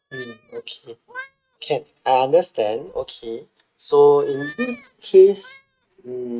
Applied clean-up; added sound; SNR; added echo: neural mask model RNNoise.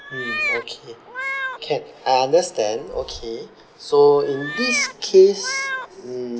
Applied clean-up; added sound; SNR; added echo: none; Meow; 9 dB; none.